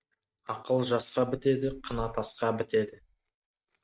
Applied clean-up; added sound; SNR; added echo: neural mask model RNNoise.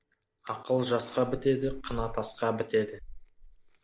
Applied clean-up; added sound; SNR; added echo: none; Chewing, mastication; 14 dB; none.